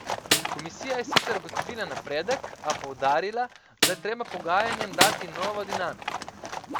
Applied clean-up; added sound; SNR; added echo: none; Livestock, farm animals, working animals + Snare drum; 0 dB; none.